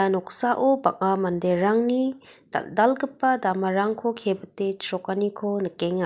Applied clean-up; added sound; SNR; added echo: none; none; none; none.